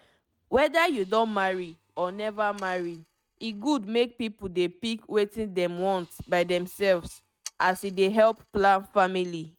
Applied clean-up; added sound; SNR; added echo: neural mask model RNNoise.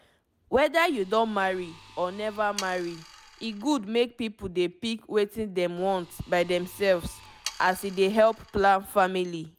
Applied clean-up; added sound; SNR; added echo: none; Sawing; 19 dB; none.